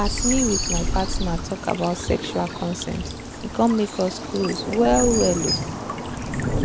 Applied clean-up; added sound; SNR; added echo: none; Stream / Bird vocalization, bird call, bird song; 2 dB; none.